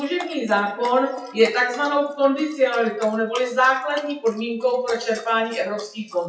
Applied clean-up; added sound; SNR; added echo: classical method WPE with log-MMSE.